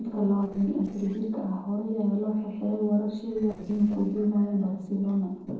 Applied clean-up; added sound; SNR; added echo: neural separator model SepFormer DNS4.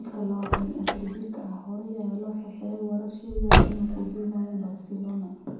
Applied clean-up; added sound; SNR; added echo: none; Car; -3 dB; reverberation time 1.2 s.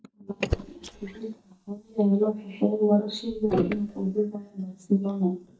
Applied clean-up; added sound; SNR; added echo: neural mask model DeepFilterNet 3.